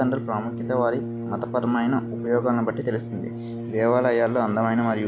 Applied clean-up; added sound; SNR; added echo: none; Brass instrument; 8 dB; none.